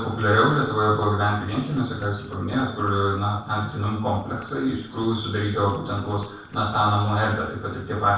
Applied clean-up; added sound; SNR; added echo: neural separator model SepFormer DNS4.